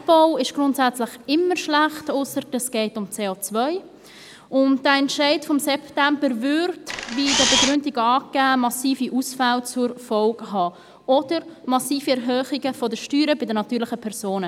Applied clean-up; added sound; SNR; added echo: none; Camera; 0 dB; none.